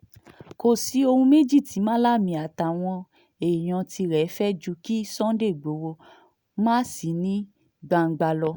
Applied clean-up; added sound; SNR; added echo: none; none; none; none.